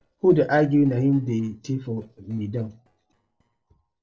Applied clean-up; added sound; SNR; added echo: neural separator model SepFormer DNS4.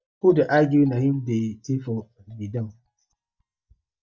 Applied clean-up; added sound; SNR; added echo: neural mask model DeepFilterNet 3.